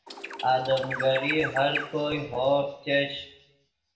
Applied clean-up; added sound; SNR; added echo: none; Bird; 8 dB; reverberation time 0.6 s.